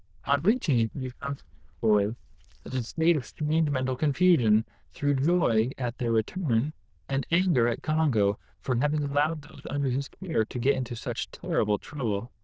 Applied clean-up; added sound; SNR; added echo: neural diffusion model UNIVERSE++.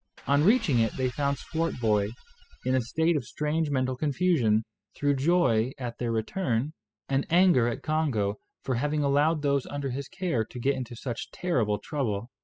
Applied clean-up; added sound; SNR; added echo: classical method spectral subtraction.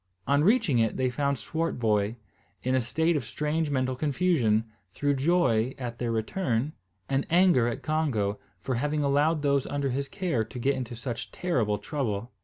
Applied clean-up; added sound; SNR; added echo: none; none; none; none.